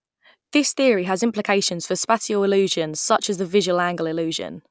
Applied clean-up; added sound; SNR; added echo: none; none; none; none.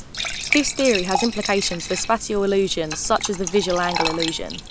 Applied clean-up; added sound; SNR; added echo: none; Fill (with liquid) / Trickle, dribble / Glass; 6 dB; none.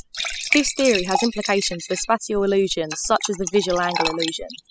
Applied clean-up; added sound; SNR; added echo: classical method spectral subtraction.